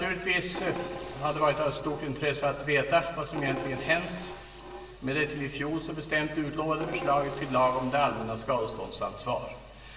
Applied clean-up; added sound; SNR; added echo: none; Percussion; 7 dB; reverberation time 1.0 s.